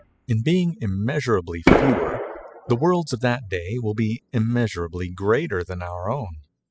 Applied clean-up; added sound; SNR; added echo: classical method spectral subtraction.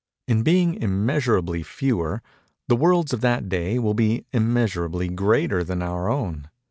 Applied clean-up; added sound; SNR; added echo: none; none; none; none.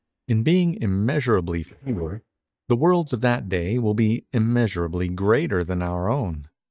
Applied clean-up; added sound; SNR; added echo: neural mask model DeepFilterNet 3.